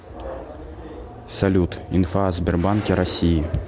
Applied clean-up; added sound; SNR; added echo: none; none; none; none.